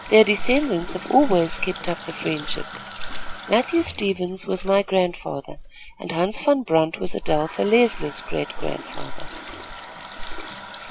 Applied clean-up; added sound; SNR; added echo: none; Water tap, faucet; 14 dB; none.